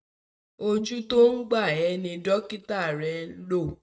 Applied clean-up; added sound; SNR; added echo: neural mask model DeepFilterNet 3.